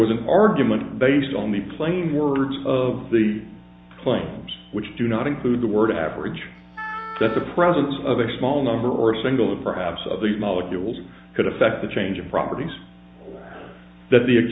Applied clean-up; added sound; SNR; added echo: none; Wind instrument, woodwind instrument; 13 dB; none.